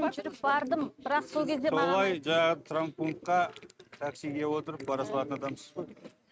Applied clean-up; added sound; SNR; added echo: neural mask model RNNoise.